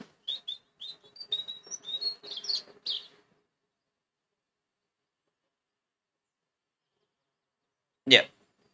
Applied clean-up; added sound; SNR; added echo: neural mask model RNNoise.